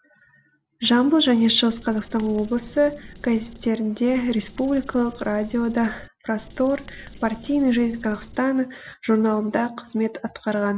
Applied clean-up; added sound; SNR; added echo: none; Writing; 19 dB; none.